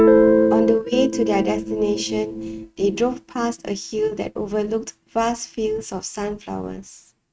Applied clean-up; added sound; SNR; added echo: neural mask model RNNoise.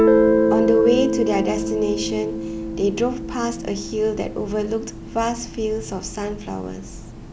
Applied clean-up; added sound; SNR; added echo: none; Guitar; 0 dB; none.